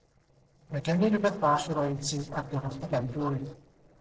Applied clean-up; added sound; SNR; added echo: neural separator model SepFormer DNS4.